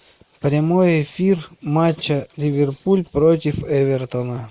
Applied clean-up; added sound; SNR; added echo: neural mask model Resemble Enhance denoiser.